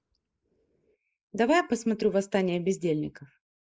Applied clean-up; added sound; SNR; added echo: neural mask model Resemble Enhance denoiser.